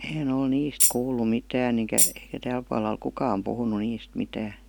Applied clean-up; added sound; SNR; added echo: none; Tambourine; -2 dB; none.